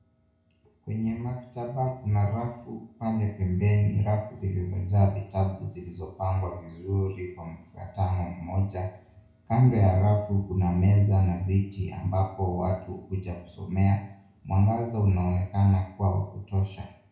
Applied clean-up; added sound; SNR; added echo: none; none; none; reverberation time 0.6 s.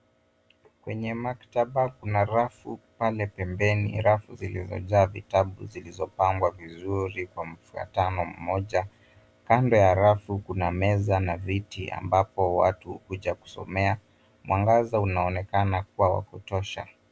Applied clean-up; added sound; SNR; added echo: none; none; none; none.